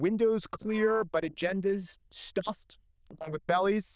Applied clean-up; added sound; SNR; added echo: neural diffusion model UNIVERSE++.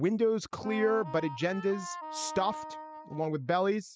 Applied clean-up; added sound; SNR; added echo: classical method spectral subtraction.